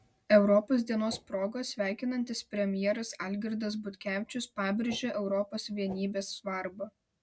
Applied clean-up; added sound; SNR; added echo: none; Whoosh, swoosh, swish; 18 dB; none.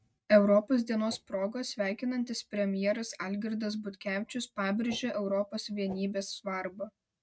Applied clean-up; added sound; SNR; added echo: neural mask model RNNoise.